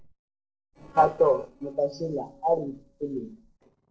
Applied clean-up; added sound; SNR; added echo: neural separator model SepFormer DNS4.